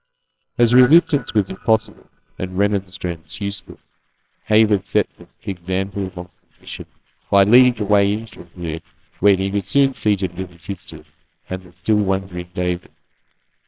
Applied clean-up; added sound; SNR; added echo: neural separator model SepFormer WHAMR!.